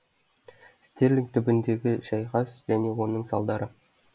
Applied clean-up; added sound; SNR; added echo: none; none; none; none.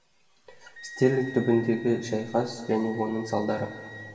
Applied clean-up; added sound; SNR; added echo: none; Wind instrument, woodwind instrument; 18 dB; reverberation time 2.2 s.